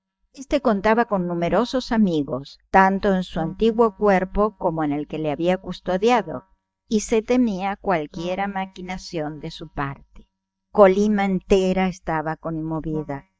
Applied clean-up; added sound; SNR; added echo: neural mask model DeepFilterNet 3.